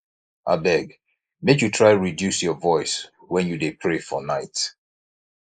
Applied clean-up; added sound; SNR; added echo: neural mask model Resemble Enhance denoiser.